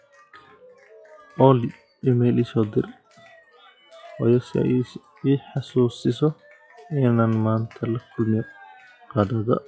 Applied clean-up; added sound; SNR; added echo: classical method log-MMSE.